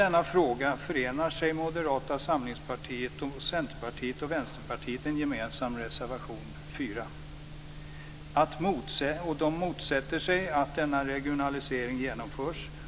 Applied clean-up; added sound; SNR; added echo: none; none; none; none.